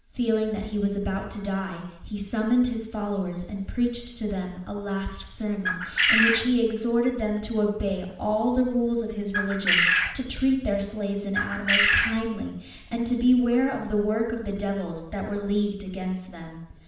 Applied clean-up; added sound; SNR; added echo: none; Bird; -2 dB; reverberation time 0.8 s.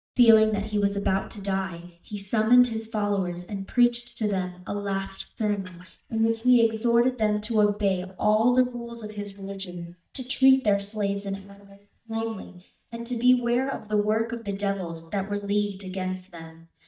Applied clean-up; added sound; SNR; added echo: neural mask model DeepFilterNet 3.